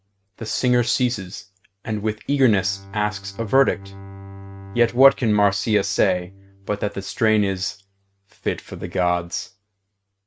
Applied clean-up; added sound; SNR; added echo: neural mask model RNNoise.